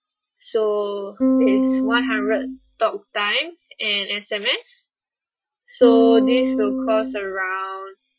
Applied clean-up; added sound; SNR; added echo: classical method Wiener filter.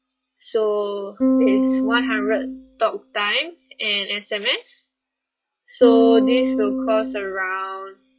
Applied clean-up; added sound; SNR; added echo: classical method log-MMSE.